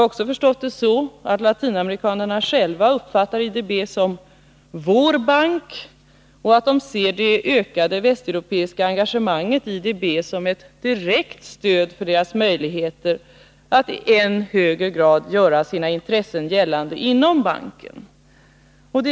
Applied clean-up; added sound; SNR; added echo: none; none; none; none.